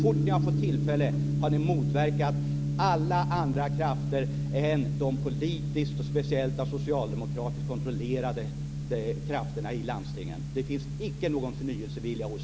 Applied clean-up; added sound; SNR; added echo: none; Gong; -1 dB; none.